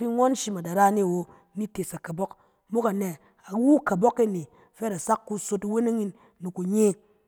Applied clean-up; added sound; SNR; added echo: none; none; none; none.